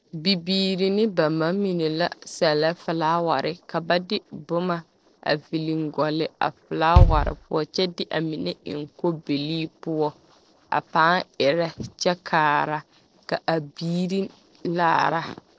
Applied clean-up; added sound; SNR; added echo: neural separator model SepFormer DNS4.